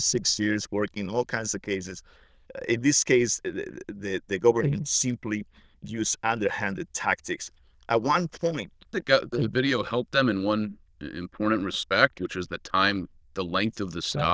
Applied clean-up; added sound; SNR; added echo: neural diffusion model UNIVERSE++.